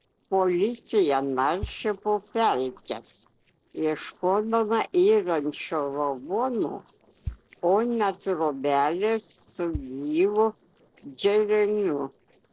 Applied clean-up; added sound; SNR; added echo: neural separator model SepFormer DNS4.